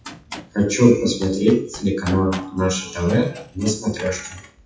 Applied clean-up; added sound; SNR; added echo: classical method WPE with log-MMSE.